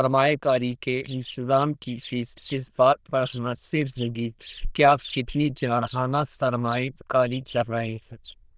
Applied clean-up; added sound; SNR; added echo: neural diffusion model UNIVERSE++.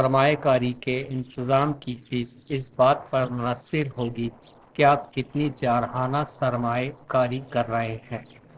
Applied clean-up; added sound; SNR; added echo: neural separator model SepFormer DNS4.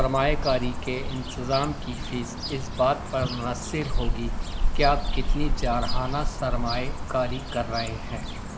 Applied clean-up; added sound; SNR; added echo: none; Cricket / Bird; -1 dB; none.